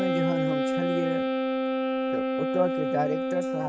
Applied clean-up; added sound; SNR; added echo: neural mask model RNNoise.